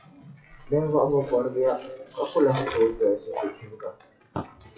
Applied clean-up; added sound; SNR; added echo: classical method WPE with log-MMSE.